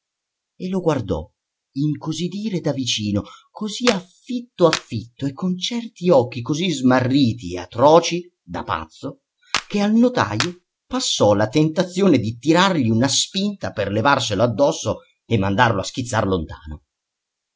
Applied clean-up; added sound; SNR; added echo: none; Clapping; 10 dB; none.